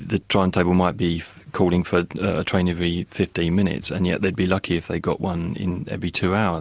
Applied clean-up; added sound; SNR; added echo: none; none; none; none.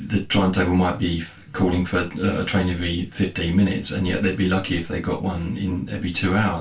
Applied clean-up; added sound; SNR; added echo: none; none; none; reverberation time 0.2 s.